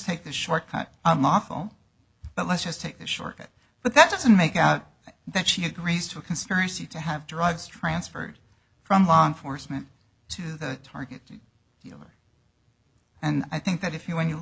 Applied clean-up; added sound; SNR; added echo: none; none; none; none.